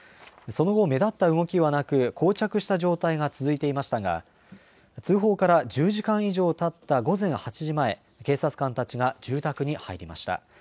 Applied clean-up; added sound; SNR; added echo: none; none; none; none.